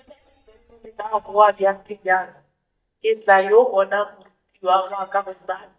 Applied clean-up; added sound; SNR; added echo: neural mask model DeepFilterNet 3.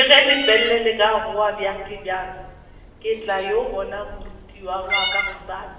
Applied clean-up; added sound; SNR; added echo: none; Meow; 10 dB; reverberation time 1.0 s.